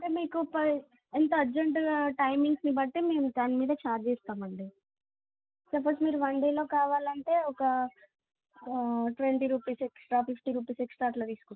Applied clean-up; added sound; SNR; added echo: none; none; none; none.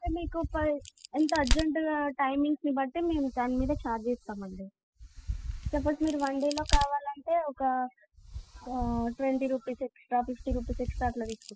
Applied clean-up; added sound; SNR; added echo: classical method spectral subtraction.